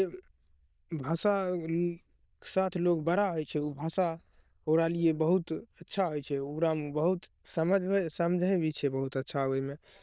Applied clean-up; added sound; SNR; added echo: neural diffusion model UNIVERSE++.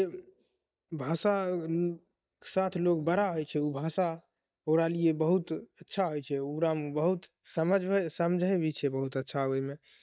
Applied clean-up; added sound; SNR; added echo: neural mask model DeepFilterNet 3.